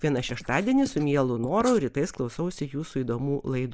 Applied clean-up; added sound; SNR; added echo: neural mask model Resemble Enhance denoiser.